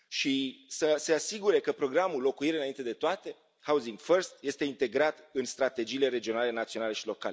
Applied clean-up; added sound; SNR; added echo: none; none; none; none.